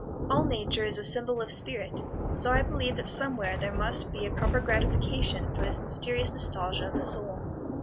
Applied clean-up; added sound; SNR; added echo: none; Thunder; 0 dB; none.